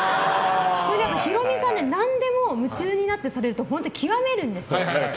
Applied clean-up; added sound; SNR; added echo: none; none; none; none.